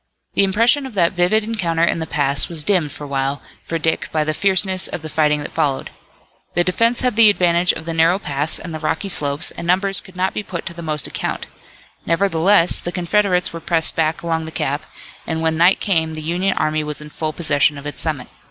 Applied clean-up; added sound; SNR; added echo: none; none; none; none.